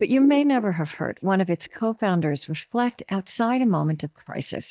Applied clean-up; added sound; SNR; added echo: neural mask model DeepFilterNet 3.